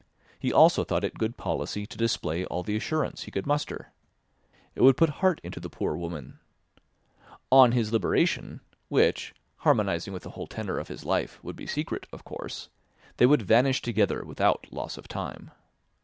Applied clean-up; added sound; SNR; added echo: none; none; none; none.